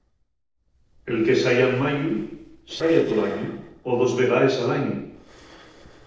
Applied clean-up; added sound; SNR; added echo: neural separator model SepFormer DNS4.